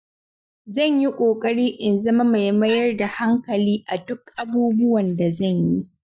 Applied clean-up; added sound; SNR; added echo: neural mask model DeepFilterNet 3.